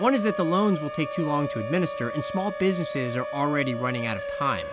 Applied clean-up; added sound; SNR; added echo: none; Siren; 7 dB; none.